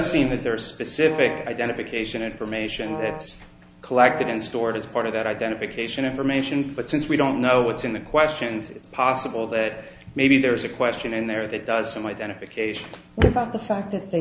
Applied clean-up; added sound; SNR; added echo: none; Brass instrument; 11 dB; none.